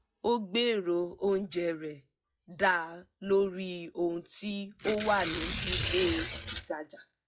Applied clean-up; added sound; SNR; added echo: classical method log-MMSE.